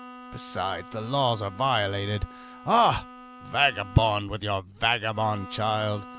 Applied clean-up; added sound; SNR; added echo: none; Bowed string instrument; 18 dB; none.